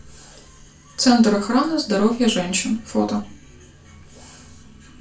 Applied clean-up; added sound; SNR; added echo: none; none; none; reverberation time 0.3 s.